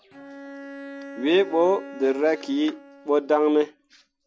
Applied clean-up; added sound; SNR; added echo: none; Bowed string instrument; 17 dB; none.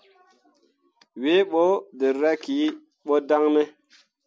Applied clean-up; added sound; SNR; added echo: none; none; none; none.